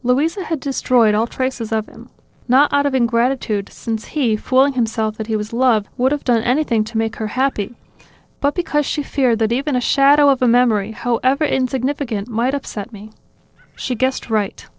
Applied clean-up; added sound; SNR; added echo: neural separator model SepFormer DNS4.